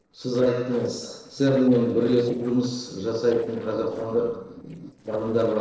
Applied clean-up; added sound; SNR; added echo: neural separator model SepFormer DNS4.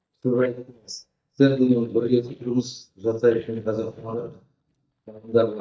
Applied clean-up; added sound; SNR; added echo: neural mask model DeepFilterNet 3.